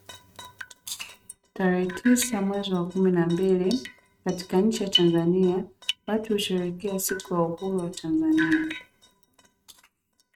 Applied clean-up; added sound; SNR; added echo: neural mask model RNNoise.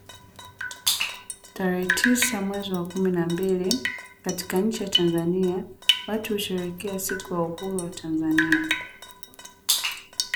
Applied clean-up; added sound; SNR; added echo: none; Drip; 5 dB; none.